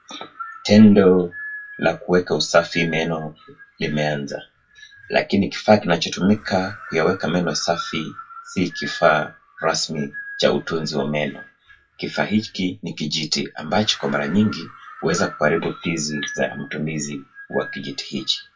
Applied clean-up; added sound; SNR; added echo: classical method WPE with log-MMSE.